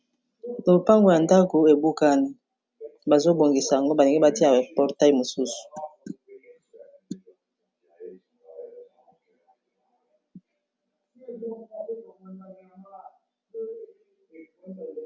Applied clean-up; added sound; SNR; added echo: none; none; none; none.